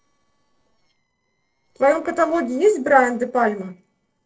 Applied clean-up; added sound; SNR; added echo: neural separator model SepFormer DNS4.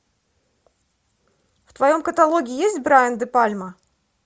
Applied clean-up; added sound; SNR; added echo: none; none; none; none.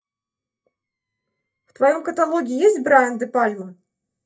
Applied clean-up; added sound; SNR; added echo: neural mask model DeepFilterNet 3.